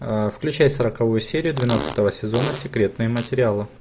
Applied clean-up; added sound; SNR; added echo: none; Fart; 12 dB; none.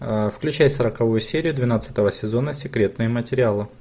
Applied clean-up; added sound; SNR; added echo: none; none; none; none.